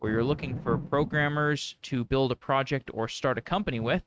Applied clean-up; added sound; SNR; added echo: neural mask model RNNoise.